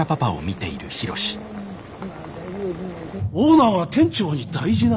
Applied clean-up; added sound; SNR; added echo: none; none; none; none.